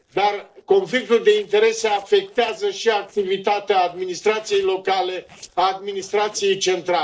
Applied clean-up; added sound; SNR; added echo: neural separator model SepFormer DNS4.